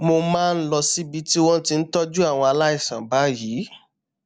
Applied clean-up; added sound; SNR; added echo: none; none; none; none.